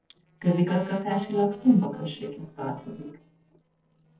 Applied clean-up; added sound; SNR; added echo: neural separator model SepFormer DNS4.